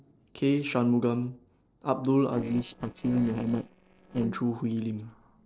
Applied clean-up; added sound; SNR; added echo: neural separator model SepFormer DNS4.